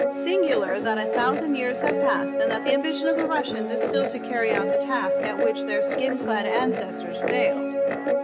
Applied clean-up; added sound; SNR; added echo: none; Guitar; -2 dB; reverberation time 1.9 s.